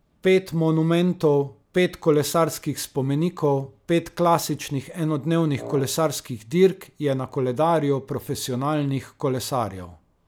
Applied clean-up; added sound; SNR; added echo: none; Wind instrument, woodwind instrument; 15 dB; none.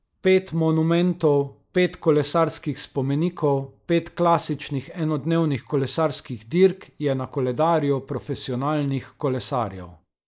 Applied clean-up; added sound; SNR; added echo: neural mask model Resemble Enhance denoiser.